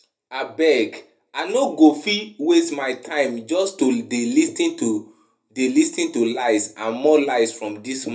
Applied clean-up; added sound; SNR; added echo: none; none; none; reverberation time 0.3 s.